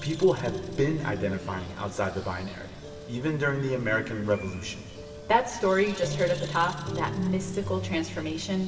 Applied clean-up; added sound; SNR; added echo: none; Bird; 17 dB; reverberation time 2.0 s.